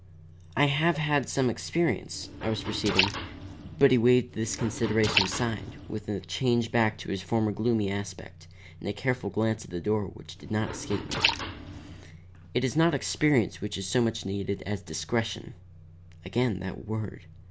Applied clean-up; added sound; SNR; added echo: none; Liquid; 4 dB; none.